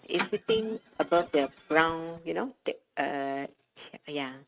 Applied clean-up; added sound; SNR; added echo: neural mask model RNNoise.